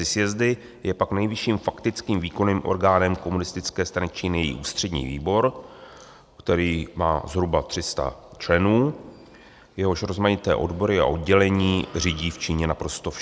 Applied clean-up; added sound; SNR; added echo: none; none; none; none.